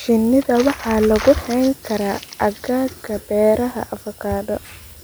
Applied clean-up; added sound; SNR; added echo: none; Crumpling, crinkling; 16 dB; none.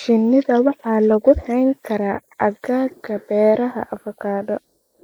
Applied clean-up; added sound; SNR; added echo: neural mask model Resemble Enhance denoiser.